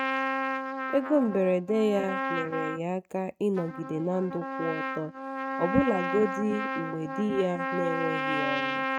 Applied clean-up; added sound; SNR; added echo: neural mask model RNNoise.